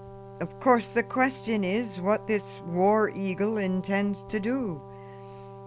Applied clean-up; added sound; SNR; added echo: none; Brass instrument; 17 dB; none.